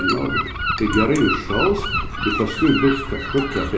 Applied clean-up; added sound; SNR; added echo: none; Gull, seagull; 3 dB; reverberation time 0.3 s.